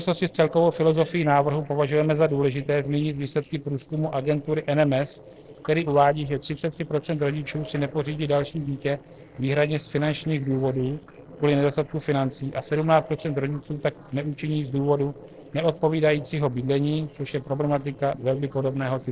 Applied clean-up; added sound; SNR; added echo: neural separator model SepFormer DNS4.